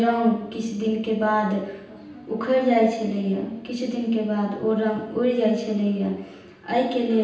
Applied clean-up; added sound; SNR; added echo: none; none; none; reverberation time 0.9 s.